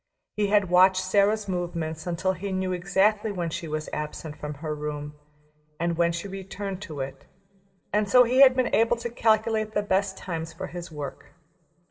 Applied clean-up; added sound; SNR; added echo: none; none; none; reverberation time 0.9 s.